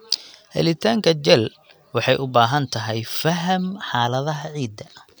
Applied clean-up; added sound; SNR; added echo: none; none; none; none.